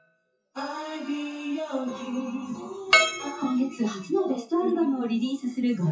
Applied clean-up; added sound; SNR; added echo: classical method WPE with log-MMSE.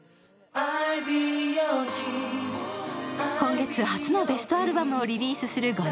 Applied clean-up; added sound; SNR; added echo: none; none; none; none.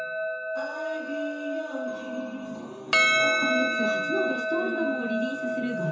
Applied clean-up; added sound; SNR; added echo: none; Percussion; -5 dB; reverberation time 0.6 s.